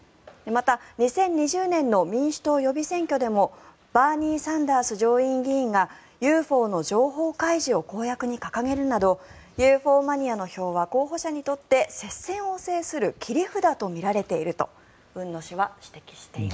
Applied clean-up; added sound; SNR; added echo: none; none; none; none.